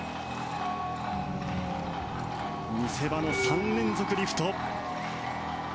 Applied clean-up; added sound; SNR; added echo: none; Train; 7 dB; none.